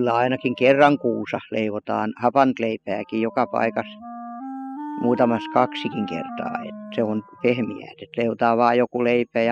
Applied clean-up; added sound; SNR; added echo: classical method spectral subtraction.